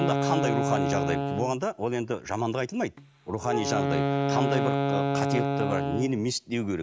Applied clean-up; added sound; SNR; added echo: none; Wind instrument, woodwind instrument; -1 dB; none.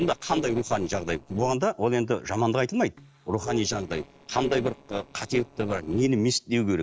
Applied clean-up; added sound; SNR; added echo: neural separator model SepFormer DNS4.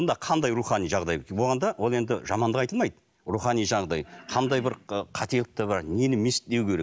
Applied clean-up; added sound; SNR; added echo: none; none; none; none.